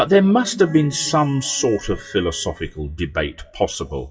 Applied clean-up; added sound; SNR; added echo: classical method WPE with log-MMSE.